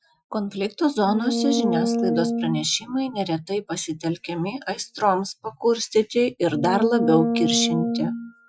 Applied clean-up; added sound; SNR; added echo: classical method Wiener filter.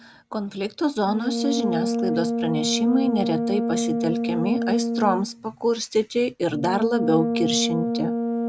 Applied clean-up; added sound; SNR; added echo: none; Brass instrument; 1 dB; none.